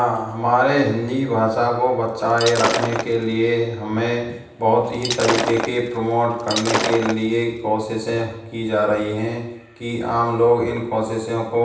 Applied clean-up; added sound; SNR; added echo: none; Shatter; 5 dB; reverberation time 0.9 s.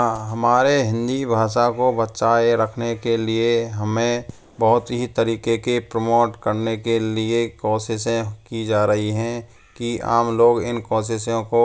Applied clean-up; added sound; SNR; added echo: none; none; none; none.